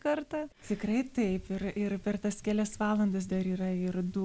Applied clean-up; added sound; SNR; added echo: none; none; none; none.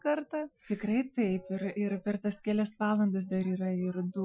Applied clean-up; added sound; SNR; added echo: classical method Wiener filter.